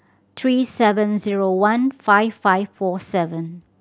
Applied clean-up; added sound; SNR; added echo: none; none; none; none.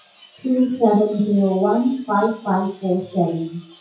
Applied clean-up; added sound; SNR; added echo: classical method WPE with log-MMSE.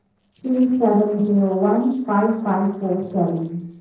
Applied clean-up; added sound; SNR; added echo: neural separator model SepFormer DNS4.